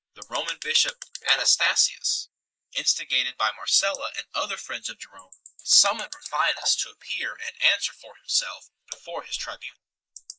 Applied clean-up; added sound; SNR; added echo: neural mask model Resemble Enhance denoiser.